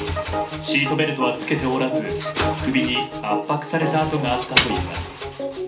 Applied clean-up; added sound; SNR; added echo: none; Engine; 6 dB; reverberation time 0.4 s.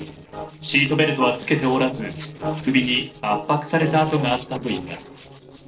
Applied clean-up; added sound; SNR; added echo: neural separator model SepFormer DNS4.